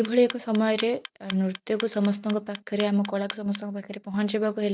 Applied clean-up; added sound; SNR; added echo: neural mask model RNNoise.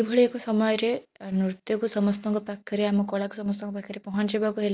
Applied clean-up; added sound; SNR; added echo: none; none; none; none.